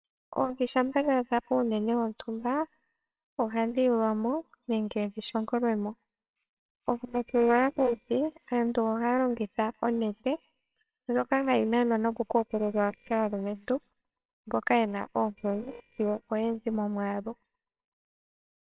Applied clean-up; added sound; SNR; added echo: neural separator model SepFormer WHAMR!.